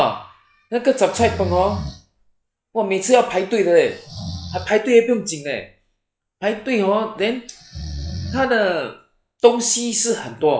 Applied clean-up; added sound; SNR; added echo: classical method log-MMSE.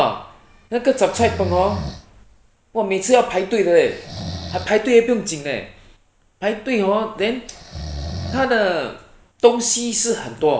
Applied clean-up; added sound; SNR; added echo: none; Breathing; 14 dB; none.